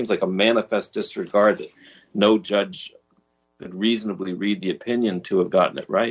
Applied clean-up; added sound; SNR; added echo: none; none; none; none.